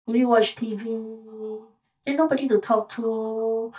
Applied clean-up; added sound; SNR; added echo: neural mask model DeepFilterNet 3.